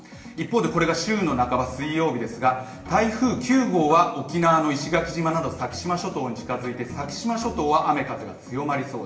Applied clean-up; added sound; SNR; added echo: none; none; none; reverberation time 0.8 s.